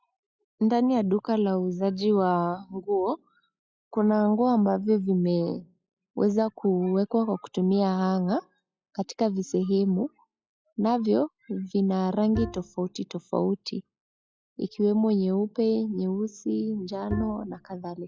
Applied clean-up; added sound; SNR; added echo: classical method log-MMSE.